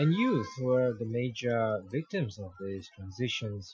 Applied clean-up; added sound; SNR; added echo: classical method Wiener filter.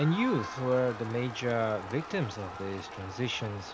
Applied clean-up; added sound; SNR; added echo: none; Crowd; 10 dB; none.